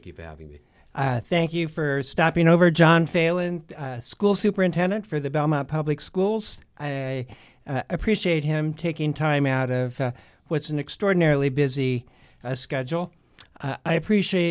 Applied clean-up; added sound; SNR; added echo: none; none; none; none.